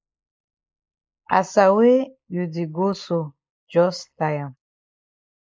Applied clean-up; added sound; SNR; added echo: neural mask model Resemble Enhance denoiser.